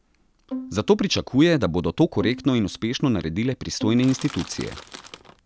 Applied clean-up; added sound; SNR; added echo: none; Crushing + Bowed string instrument; 15 dB; none.